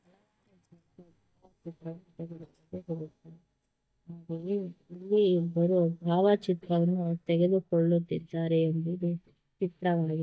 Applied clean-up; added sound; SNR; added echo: neural mask model DeepFilterNet 3.